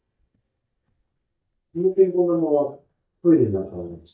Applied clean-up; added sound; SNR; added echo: neural mask model DeepFilterNet 3.